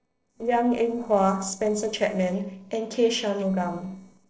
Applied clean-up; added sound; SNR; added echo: neural separator model SepFormer DNS4.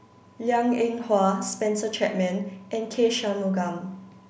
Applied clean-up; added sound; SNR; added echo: none; none; none; none.